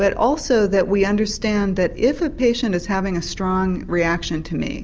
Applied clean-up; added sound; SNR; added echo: none; none; none; none.